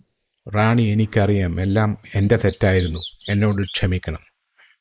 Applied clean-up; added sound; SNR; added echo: neural mask model Resemble Enhance denoiser.